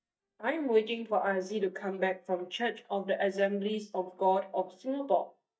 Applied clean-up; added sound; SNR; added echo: neural mask model DeepFilterNet 3.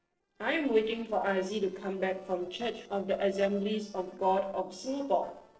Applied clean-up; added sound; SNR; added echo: neural separator model SepFormer DNS4.